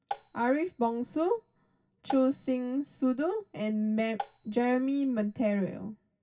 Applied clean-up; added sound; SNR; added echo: none; Marimba, xylophone; 15 dB; reverberation time 0.4 s.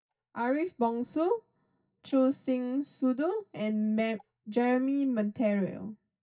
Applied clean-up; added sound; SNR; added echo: neural mask model DeepFilterNet 3.